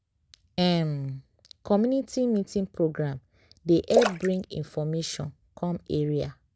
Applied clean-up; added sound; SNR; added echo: none; Splash, splatter; 4 dB; none.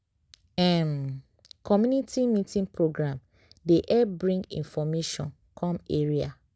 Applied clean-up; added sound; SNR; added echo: none; none; none; none.